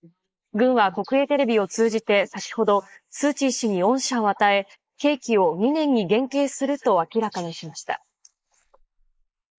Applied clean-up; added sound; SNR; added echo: neural mask model Resemble Enhance denoiser.